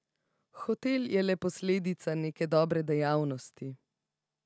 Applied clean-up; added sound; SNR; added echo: none; none; none; none.